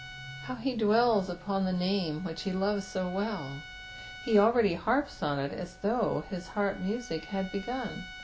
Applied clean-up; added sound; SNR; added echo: none; Trumpet; 18 dB; none.